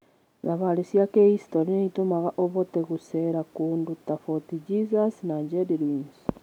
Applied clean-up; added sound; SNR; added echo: none; none; none; none.